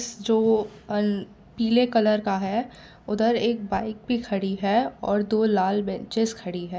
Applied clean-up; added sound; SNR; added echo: none; none; none; none.